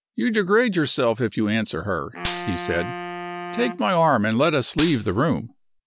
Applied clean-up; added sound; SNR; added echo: none; Wind instrument, woodwind instrument + Gunshot, gunfire; 9 dB; none.